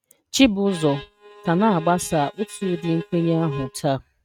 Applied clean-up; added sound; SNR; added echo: neural mask model RNNoise.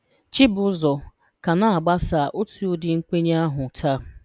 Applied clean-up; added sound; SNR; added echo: none; none; none; none.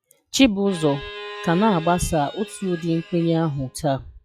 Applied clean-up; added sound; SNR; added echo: classical method log-MMSE.